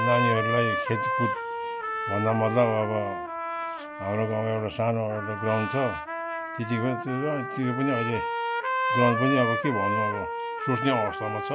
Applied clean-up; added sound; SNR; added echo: none; Trumpet; 2 dB; none.